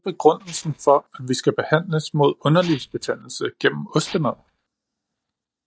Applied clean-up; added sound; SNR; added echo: neural mask model DeepFilterNet 3.